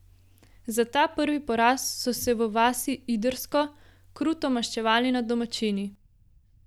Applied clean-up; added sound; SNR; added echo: none; none; none; none.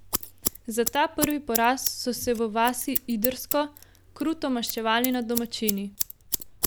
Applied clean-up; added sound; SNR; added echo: none; Scissors; 6 dB; none.